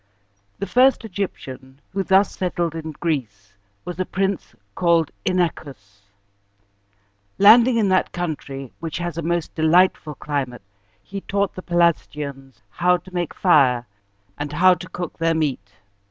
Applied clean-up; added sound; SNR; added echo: none; none; none; none.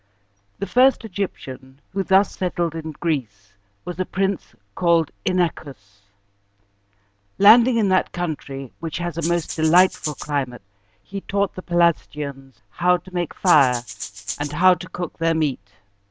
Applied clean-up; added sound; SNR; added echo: none; Rattle (instrument); 10 dB; none.